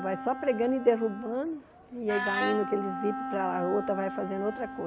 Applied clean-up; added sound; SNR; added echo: none; Wind instrument, woodwind instrument; 6 dB; none.